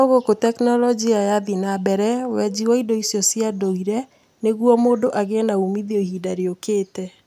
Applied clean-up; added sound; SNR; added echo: none; none; none; none.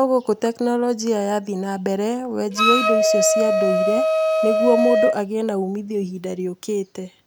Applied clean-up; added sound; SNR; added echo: none; Wind instrument, woodwind instrument; -3 dB; none.